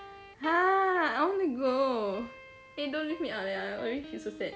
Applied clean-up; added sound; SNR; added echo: none; Electric guitar; 18 dB; none.